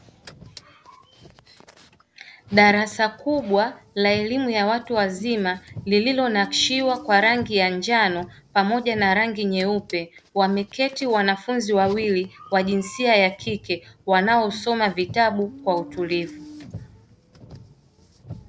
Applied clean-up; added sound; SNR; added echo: none; Car; 19 dB; none.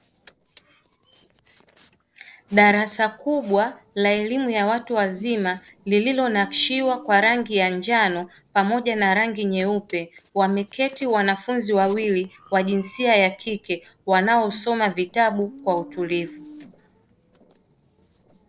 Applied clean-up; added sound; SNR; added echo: neural separator model SepFormer DNS4.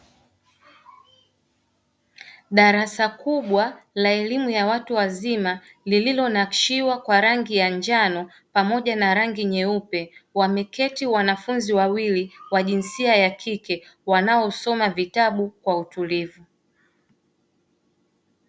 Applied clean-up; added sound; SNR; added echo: none; none; none; none.